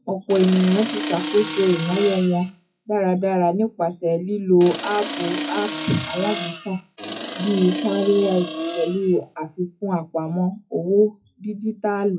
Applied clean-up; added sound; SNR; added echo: classical method WPE with log-MMSE.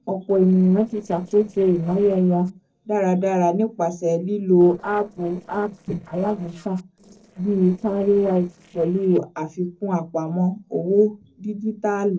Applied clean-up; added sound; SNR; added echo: neural separator model SepFormer DNS4.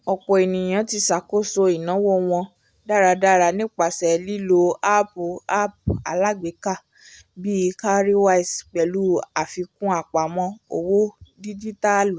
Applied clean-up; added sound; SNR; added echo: none; none; none; none.